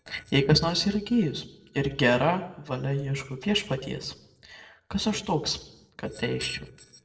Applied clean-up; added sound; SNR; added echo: neural separator model SepFormer DNS4.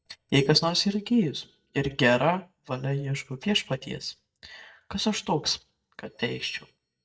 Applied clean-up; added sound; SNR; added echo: neural mask model DeepFilterNet 3.